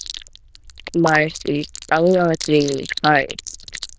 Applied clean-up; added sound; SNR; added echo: neural diffusion model UNIVERSE++.